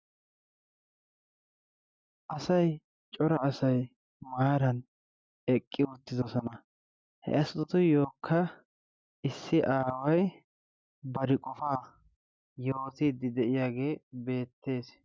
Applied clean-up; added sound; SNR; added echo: none; none; none; none.